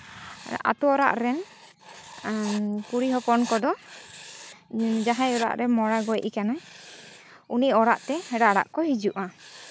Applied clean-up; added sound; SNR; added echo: none; Writing; 19 dB; none.